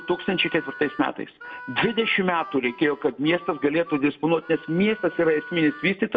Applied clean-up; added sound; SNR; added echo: none; Harmonica; 17 dB; reverberation time 0.4 s.